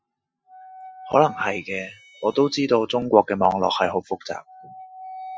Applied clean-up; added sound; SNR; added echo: classical method Wiener filter.